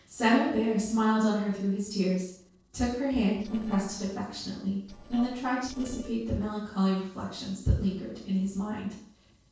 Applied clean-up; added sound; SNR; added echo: neural separator model SepFormer DNS4.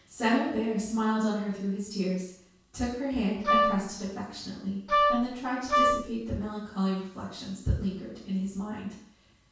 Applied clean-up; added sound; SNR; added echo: none; Wind instrument, woodwind instrument; -5 dB; reverberation time 0.6 s.